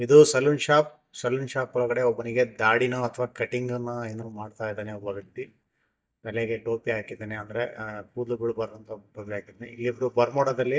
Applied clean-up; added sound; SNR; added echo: neural mask model DeepFilterNet 3.